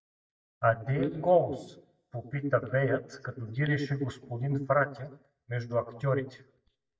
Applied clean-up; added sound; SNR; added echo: neural mask model DeepFilterNet 3.